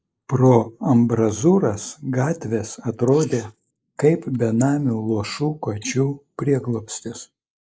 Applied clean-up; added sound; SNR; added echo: neural mask model Resemble Enhance denoiser.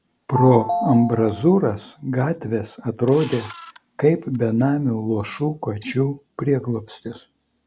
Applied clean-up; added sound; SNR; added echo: none; Camera + Telephone; 10 dB; none.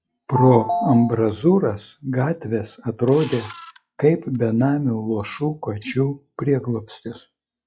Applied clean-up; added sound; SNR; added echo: classical method log-MMSE.